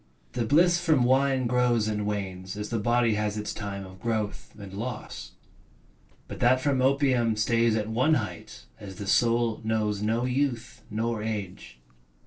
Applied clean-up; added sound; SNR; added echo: neural separator model SepFormer DNS4.